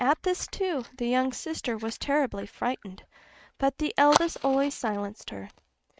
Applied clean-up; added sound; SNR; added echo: neural mask model RNNoise.